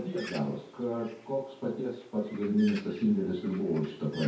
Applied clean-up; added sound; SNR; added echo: none; Bird; 18 dB; reverberation time 0.6 s.